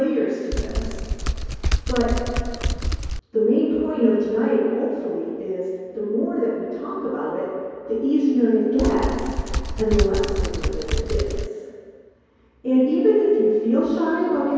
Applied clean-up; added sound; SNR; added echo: none; Typing; 2 dB; reverberation time 2.2 s.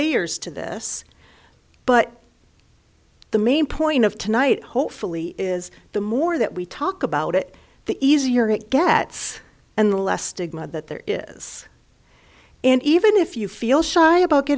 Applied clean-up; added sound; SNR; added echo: none; none; none; none.